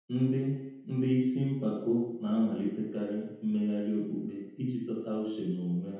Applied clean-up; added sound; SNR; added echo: none; none; none; reverberation time 0.9 s.